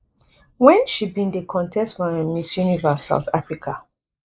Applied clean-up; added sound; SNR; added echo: neural mask model Resemble Enhance denoiser.